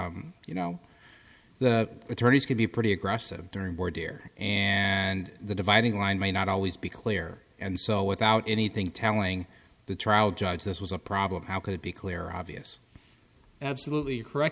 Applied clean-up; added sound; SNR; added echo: none; none; none; none.